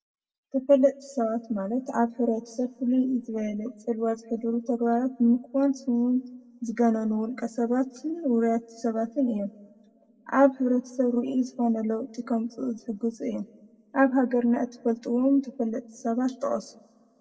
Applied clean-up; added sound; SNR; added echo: none; none; none; reverberation time 1.5 s.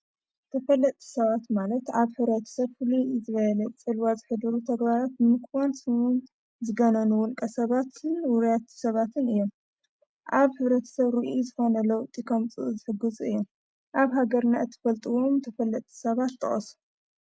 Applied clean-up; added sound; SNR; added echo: none; none; none; none.